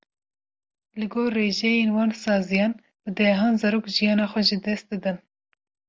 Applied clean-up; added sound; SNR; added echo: none; none; none; none.